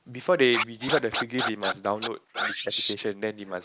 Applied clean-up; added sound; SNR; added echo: neural mask model Resemble Enhance denoiser.